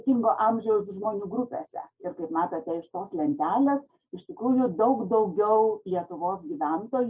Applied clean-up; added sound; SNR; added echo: none; none; none; none.